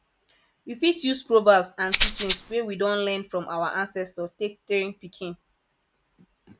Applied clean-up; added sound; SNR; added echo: none; Rattle (instrument); 0 dB; none.